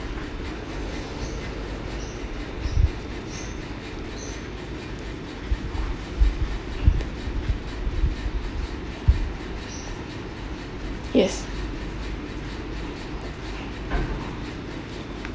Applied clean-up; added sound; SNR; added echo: none; Explosion; 19 dB; none.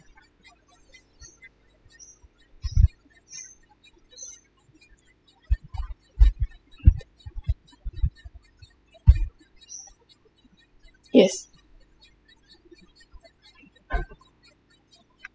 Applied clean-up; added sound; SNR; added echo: classical method spectral subtraction.